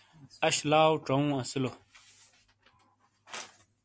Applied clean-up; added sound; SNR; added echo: none; none; none; none.